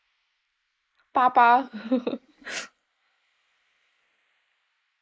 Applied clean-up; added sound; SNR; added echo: neural mask model Resemble Enhance denoiser.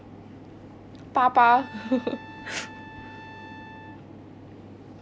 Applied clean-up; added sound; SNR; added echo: none; Trumpet; 18 dB; none.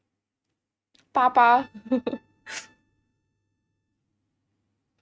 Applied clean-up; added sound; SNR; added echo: neural mask model RNNoise.